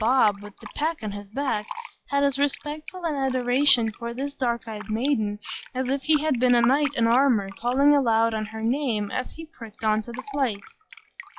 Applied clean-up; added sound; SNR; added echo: classical method log-MMSE.